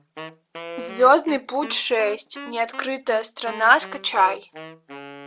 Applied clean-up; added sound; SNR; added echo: none; Wind instrument, woodwind instrument; 16 dB; none.